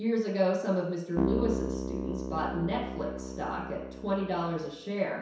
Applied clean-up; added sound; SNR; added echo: none; Keyboard (musical); 3 dB; reverberation time 0.7 s.